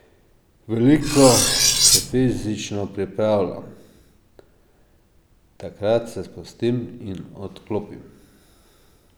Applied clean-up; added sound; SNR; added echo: none; Cutlery, silverware; -4 dB; none.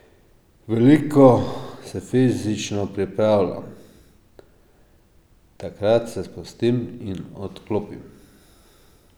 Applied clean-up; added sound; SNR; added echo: none; none; none; none.